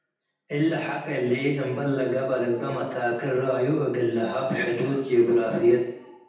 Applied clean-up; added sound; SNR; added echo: none; none; none; reverberation time 0.9 s.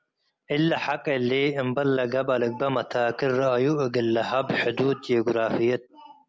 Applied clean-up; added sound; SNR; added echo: none; none; none; none.